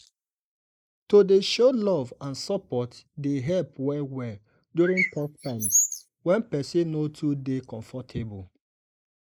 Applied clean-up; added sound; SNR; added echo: neural mask model Resemble Enhance denoiser.